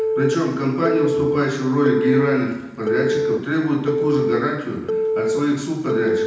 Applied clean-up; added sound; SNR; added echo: none; Telephone; 1 dB; reverberation time 0.9 s.